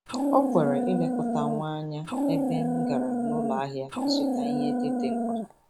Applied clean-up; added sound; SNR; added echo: none; Dog; -3 dB; none.